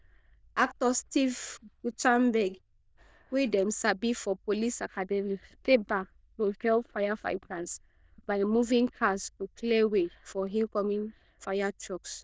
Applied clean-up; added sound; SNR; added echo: neural diffusion model UNIVERSE++.